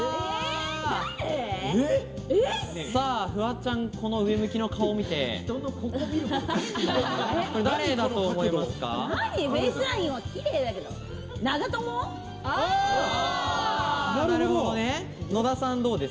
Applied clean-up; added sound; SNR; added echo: none; Doorbell; 17 dB; reverberation time 1.1 s.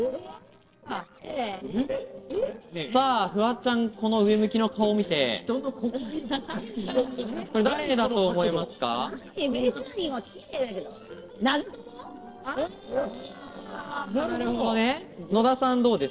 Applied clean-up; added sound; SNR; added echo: neural separator model SepFormer DNS4.